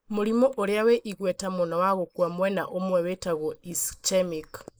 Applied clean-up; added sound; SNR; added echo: neural mask model Resemble Enhance denoiser.